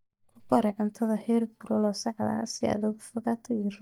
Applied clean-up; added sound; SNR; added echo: neural mask model DeepFilterNet 3.